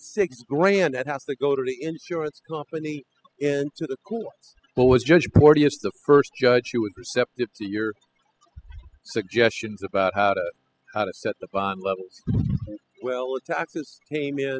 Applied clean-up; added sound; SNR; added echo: classical method spectral subtraction.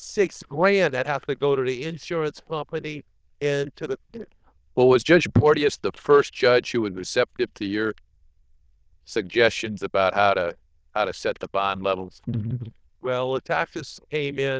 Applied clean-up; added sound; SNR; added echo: neural diffusion model UNIVERSE++.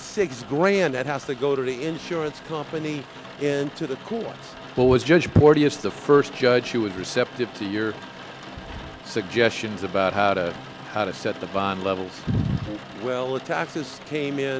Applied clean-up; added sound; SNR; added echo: none; Rain; 16 dB; none.